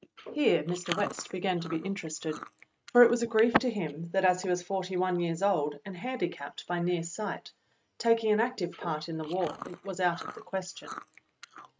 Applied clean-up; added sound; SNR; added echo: neural mask model RNNoise.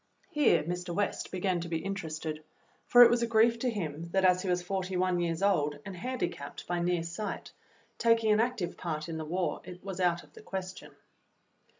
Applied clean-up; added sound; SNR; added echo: none; none; none; none.